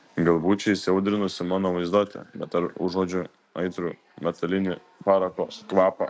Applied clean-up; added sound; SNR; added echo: none; none; none; none.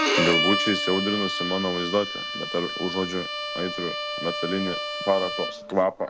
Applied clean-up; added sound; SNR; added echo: none; Bowed string instrument; 1 dB; none.